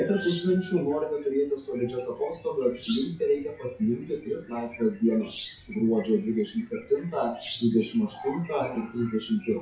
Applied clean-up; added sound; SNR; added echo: classical method WPE with log-MMSE.